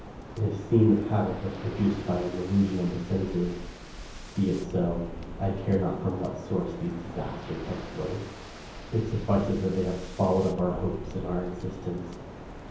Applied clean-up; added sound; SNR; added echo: none; Waves, surf; 11 dB; reverberation time 0.9 s.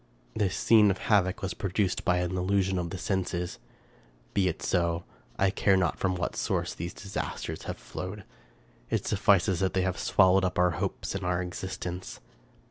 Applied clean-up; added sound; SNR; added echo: none; none; none; none.